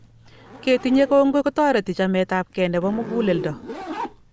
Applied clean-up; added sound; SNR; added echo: none; Zipper (clothing); 14 dB; none.